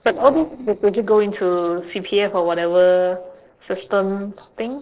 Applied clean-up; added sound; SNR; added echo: neural separator model SepFormer DNS4.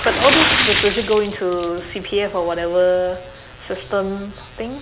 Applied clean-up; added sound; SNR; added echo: none; Splash, splatter; 3 dB; none.